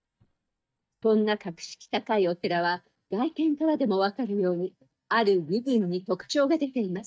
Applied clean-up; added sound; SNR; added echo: neural mask model DeepFilterNet 3.